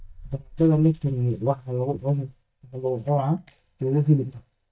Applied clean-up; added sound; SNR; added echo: neural mask model DeepFilterNet 3.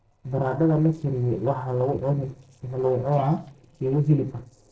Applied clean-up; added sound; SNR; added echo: neural separator model SepFormer DNS4.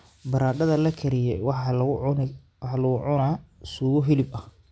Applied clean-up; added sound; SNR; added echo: none; none; none; none.